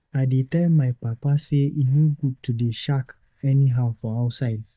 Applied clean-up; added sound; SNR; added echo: neural mask model DeepFilterNet 3.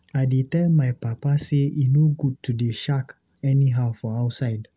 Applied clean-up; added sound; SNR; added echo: none; none; none; none.